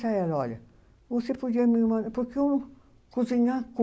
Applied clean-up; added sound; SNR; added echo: none; none; none; none.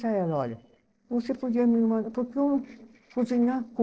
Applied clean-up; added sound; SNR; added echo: neural separator model SepFormer DNS4.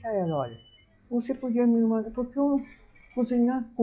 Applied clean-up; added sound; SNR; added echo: classical method log-MMSE.